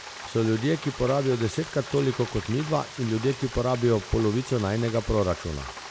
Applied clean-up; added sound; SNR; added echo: none; Rain + Frying (food); 14 dB; none.